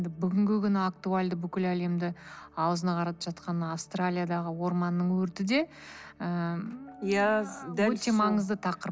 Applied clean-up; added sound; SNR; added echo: none; none; none; none.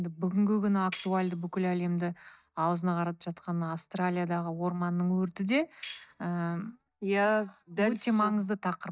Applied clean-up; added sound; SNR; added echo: neural mask model DeepFilterNet 3.